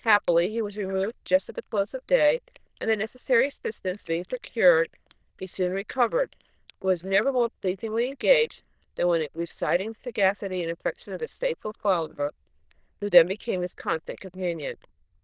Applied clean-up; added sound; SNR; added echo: neural diffusion model UNIVERSE++.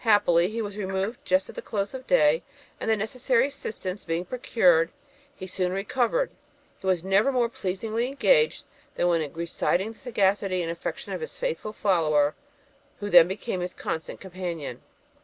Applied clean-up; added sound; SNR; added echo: none; none; none; none.